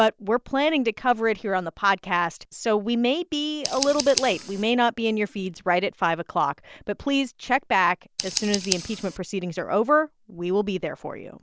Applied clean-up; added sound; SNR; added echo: none; Scissors; 13 dB; none.